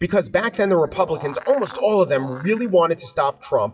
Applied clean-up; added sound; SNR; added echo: classical method WPE with log-MMSE.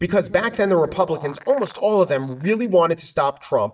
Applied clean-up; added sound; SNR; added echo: neural mask model DeepFilterNet 3.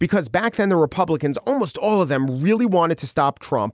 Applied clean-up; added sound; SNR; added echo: none; none; none; none.